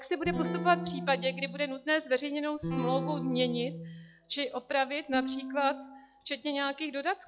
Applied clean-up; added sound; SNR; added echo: classical method log-MMSE.